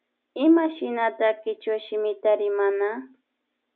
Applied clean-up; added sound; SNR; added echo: none; none; none; none.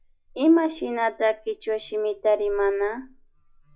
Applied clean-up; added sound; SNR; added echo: classical method log-MMSE.